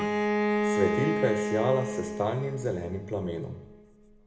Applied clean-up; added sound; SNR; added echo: none; Bowed string instrument; 0 dB; reverberation time 0.9 s.